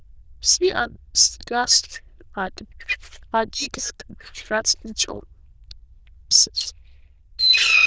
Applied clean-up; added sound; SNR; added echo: neural diffusion model UNIVERSE++.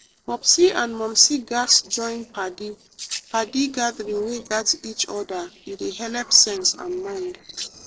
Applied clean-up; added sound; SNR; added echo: neural separator model SepFormer DNS4.